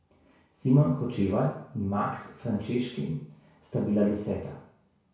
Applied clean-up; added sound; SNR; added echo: none; none; none; reverberation time 0.6 s.